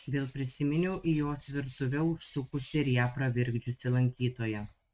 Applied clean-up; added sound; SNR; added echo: neural mask model RNNoise.